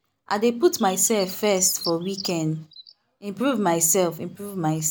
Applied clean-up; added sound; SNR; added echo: none; Bird; 15 dB; none.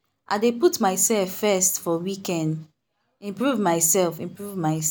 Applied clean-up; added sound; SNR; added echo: none; none; none; none.